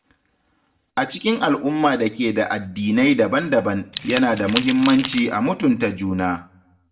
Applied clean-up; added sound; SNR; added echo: none; Rattle / Keys jangling; 8 dB; reverberation time 0.4 s.